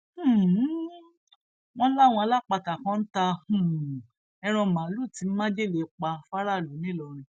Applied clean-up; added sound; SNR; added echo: none; none; none; none.